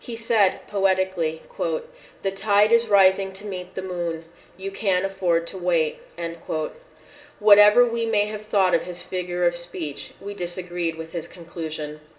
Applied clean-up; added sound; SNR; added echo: none; none; none; reverberation time 1.8 s.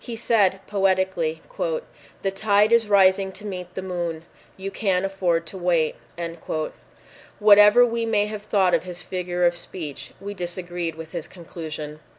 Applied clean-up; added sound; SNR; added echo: none; none; none; none.